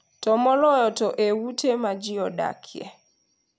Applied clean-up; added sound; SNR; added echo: none; none; none; none.